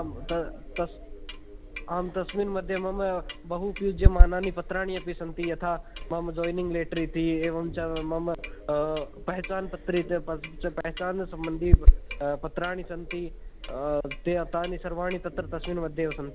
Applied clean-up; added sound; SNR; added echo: none; Clock; -3 dB; none.